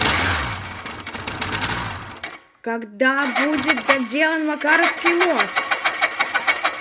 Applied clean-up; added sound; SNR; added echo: none; Engine; -1 dB; none.